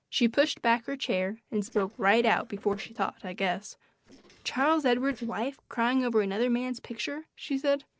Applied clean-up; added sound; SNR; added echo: neural separator model SepFormer DNS4.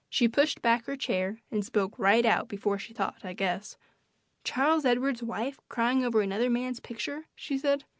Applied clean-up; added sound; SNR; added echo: none; none; none; none.